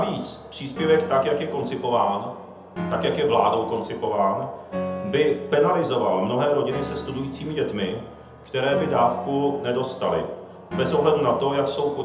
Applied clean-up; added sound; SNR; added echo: none; Piano; 12 dB; reverberation time 0.7 s.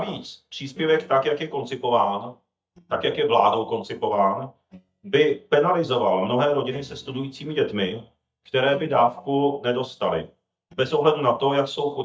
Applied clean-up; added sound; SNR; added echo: neural mask model DeepFilterNet 3.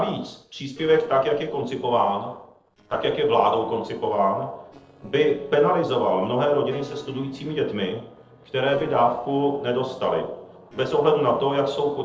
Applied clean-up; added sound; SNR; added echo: neural separator model SepFormer DNS4.